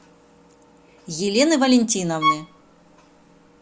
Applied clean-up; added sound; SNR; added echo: none; Bowed string instrument; 4 dB; none.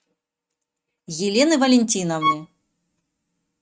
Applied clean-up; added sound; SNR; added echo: neural mask model RNNoise.